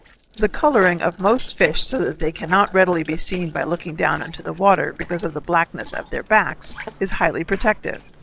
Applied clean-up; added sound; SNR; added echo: neural separator model SepFormer DNS4.